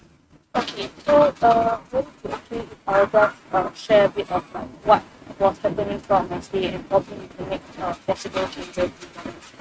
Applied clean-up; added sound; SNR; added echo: neural mask model RNNoise.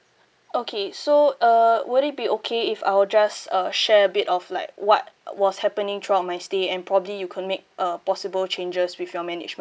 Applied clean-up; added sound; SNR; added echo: none; none; none; none.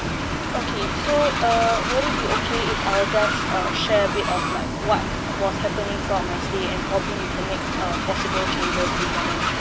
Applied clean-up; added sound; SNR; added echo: none; Train + Bus; -2 dB; none.